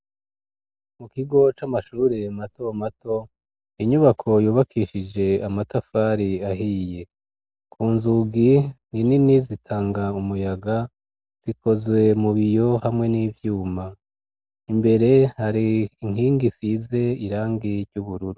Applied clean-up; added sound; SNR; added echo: none; none; none; none.